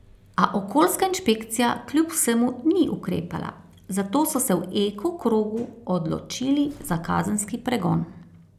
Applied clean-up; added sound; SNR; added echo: none; none; none; none.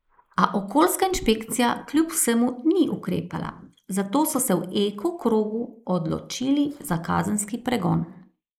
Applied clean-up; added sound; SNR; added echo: neural mask model Resemble Enhance denoiser.